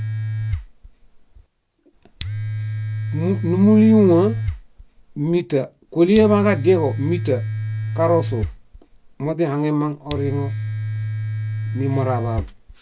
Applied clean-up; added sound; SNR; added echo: none; Domestic sounds, home sounds; 5 dB; none.